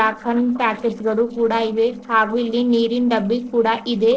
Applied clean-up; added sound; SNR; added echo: neural separator model SepFormer DNS4.